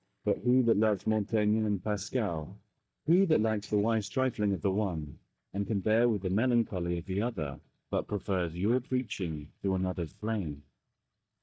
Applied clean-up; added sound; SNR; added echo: neural mask model DeepFilterNet 3.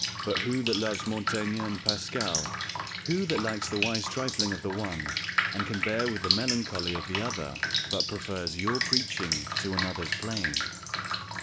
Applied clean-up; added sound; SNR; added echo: none; Drip; -1 dB; none.